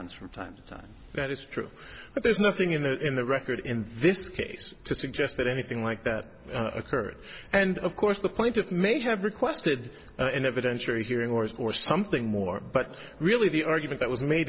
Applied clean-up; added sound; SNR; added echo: none; none; none; none.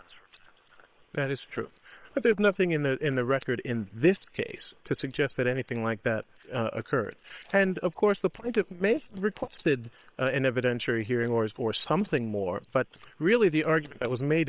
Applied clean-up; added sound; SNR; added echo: neural separator model SepFormer WHAM!.